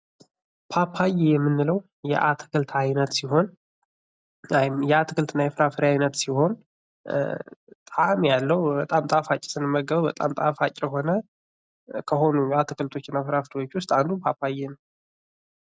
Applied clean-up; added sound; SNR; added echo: none; none; none; none.